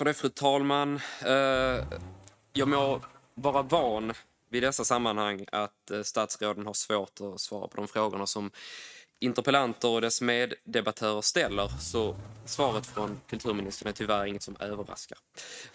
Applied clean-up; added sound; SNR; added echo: neural mask model RNNoise.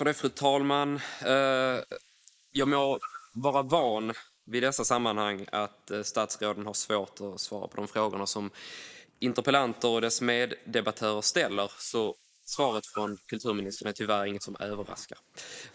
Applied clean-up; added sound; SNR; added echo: neural mask model Resemble Enhance denoiser.